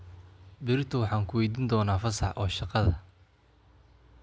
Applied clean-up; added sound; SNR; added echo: none; none; none; none.